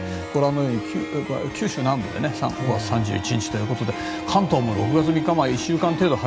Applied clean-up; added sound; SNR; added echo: none; Harp; 9 dB; none.